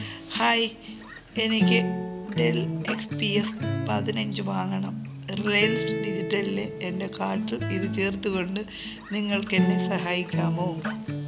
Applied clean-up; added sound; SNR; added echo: none; Acoustic guitar; 2 dB; none.